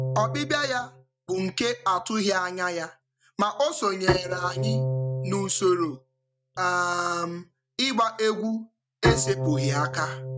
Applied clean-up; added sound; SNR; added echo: neural mask model RNNoise.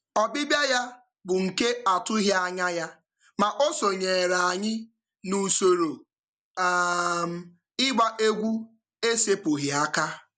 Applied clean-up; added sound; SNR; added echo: none; none; none; none.